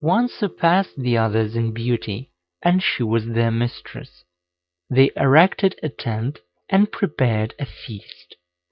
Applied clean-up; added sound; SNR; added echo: neural mask model DeepFilterNet 3.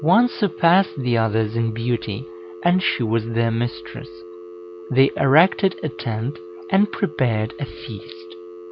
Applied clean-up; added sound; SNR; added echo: none; Telephone; 15 dB; none.